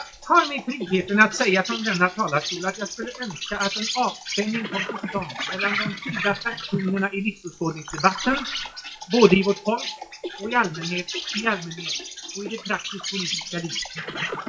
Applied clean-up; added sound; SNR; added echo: classical method WPE with log-MMSE.